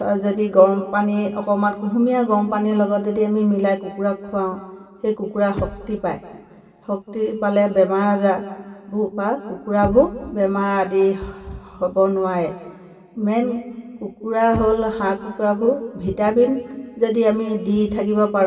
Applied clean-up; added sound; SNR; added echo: none; Knock; 17 dB; reverberation time 1.8 s.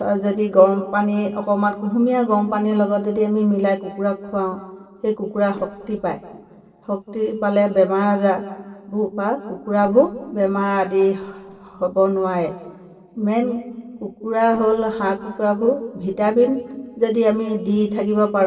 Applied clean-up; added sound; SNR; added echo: neural separator model SepFormer DNS4.